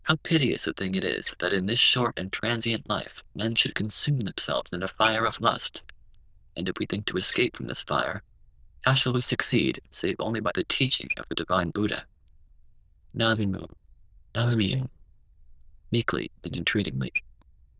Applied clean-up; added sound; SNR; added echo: neural diffusion model UNIVERSE++.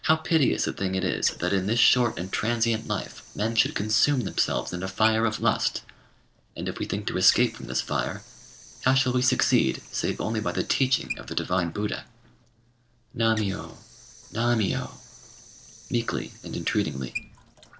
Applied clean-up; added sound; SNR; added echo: neural separator model SepFormer DNS4.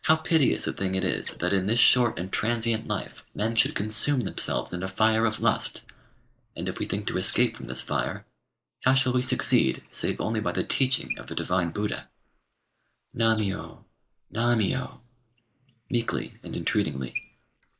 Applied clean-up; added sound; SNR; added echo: neural mask model Resemble Enhance denoiser.